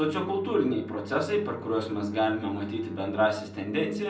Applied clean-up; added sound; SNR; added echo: none; Bowed string instrument; 17 dB; reverberation time 0.6 s.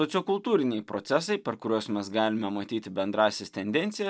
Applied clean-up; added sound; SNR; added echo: none; none; none; none.